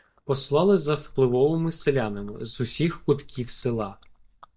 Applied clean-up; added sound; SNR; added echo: neural mask model DeepFilterNet 3.